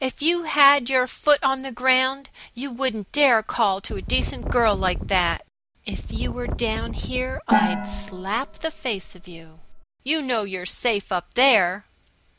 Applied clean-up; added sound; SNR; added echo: none; Gong + Wind; 4 dB; none.